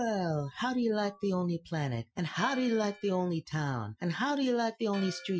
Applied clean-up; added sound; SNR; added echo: classical method Wiener filter.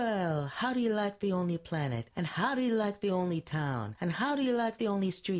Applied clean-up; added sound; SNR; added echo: none; none; none; none.